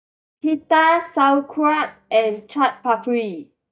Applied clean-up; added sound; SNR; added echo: neural mask model DeepFilterNet 3.